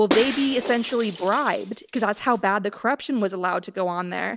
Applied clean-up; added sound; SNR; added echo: none; Shatter; 7 dB; none.